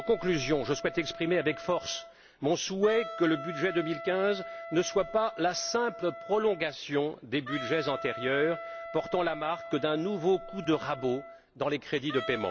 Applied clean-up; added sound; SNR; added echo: none; Wind instrument, woodwind instrument; 12 dB; none.